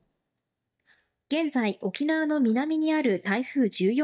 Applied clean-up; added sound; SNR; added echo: neural mask model DeepFilterNet 3.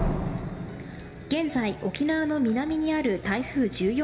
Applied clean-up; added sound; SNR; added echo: none; Slam; 8 dB; reverberation time 1.2 s.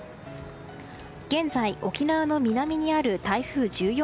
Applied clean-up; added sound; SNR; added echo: none; none; none; none.